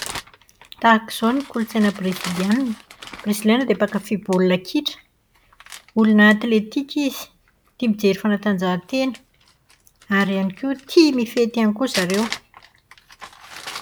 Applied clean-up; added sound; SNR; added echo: none; Crumpling, crinkling; 17 dB; none.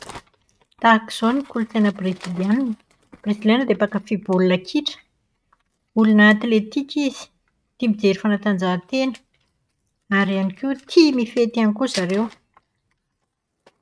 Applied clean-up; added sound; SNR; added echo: neural mask model RNNoise.